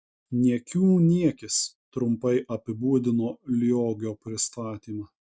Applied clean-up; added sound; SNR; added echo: none; none; none; none.